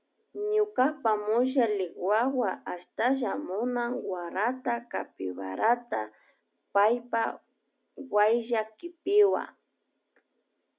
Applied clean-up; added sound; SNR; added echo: none; none; none; none.